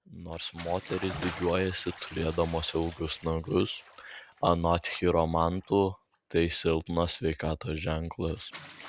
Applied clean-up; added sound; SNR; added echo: none; Bathtub (filling or washing) / Splash, splatter; 17 dB; none.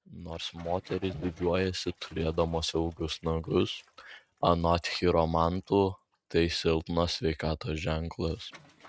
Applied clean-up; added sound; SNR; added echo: neural mask model RNNoise.